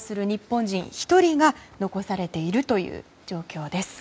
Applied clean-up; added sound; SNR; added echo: none; none; none; none.